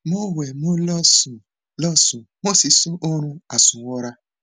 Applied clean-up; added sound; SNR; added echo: none; none; none; none.